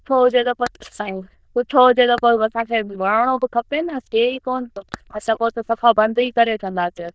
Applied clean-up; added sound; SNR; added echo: neural diffusion model UNIVERSE++.